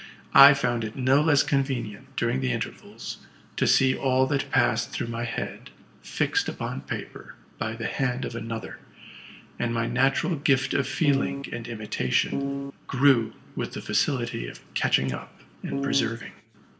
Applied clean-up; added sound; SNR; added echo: none; Piano; 1 dB; reverberation time 0.7 s.